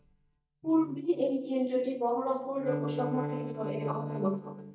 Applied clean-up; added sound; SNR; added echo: neural mask model DeepFilterNet 3.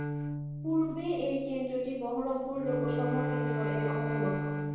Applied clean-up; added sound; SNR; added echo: none; Bowed string instrument; 1 dB; reverberation time 1.3 s.